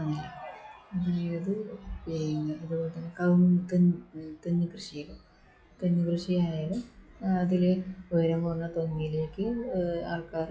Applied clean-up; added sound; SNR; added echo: classical method log-MMSE.